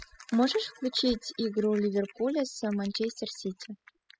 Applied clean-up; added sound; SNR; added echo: classical method spectral subtraction.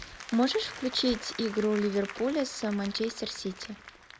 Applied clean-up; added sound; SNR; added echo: none; Applause; 14 dB; none.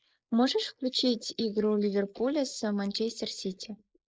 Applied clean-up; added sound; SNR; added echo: neural mask model Resemble Enhance denoiser.